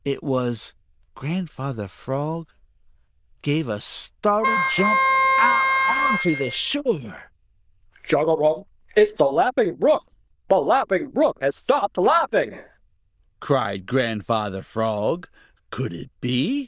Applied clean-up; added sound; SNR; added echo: neural diffusion model UNIVERSE++.